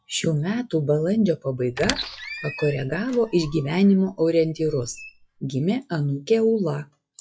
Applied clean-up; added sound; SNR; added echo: classical method log-MMSE.